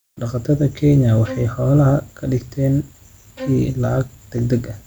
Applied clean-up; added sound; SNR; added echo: none; Bowed string instrument; 17 dB; none.